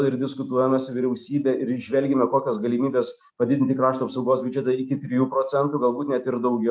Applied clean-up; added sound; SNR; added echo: none; none; none; none.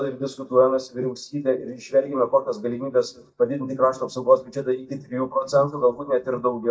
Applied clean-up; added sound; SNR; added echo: neural mask model DeepFilterNet 3.